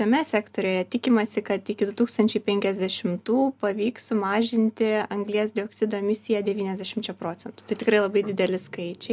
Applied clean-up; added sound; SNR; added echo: none; none; none; none.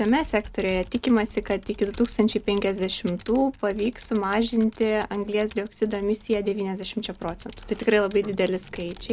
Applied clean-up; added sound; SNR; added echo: none; Computer keyboard; 19 dB; none.